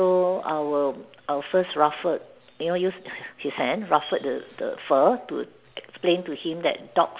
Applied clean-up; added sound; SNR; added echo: none; none; none; none.